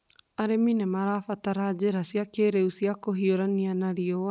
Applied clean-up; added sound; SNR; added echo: none; none; none; none.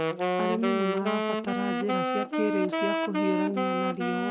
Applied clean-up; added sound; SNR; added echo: none; Wind instrument, woodwind instrument; -4 dB; none.